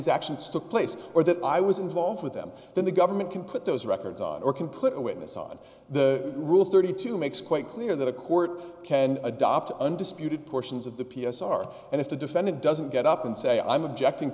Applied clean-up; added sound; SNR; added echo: none; none; none; none.